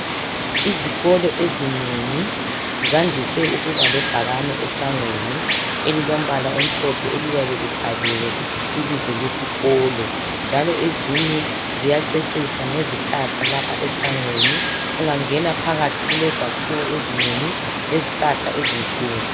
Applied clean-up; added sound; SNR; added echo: none; Water; -3 dB; none.